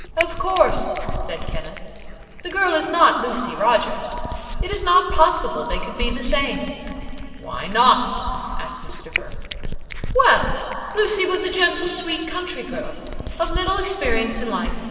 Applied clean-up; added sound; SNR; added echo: none; Cat; 6 dB; reverberation time 2.8 s.